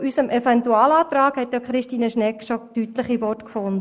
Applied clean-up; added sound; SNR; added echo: neural mask model Resemble Enhance denoiser.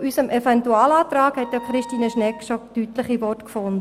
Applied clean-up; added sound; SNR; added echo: none; Wind instrument, woodwind instrument; 16 dB; none.